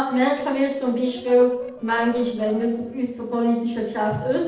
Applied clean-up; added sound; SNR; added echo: neural separator model SepFormer DNS4.